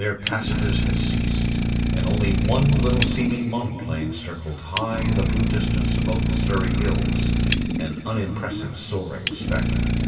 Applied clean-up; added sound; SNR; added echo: none; Idling; -4 dB; reverberation time 2.6 s.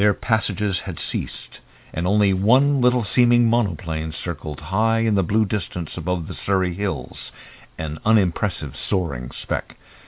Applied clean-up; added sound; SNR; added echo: none; none; none; none.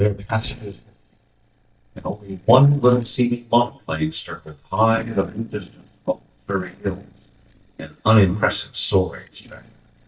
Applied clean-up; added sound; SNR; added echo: neural mask model DeepFilterNet 3.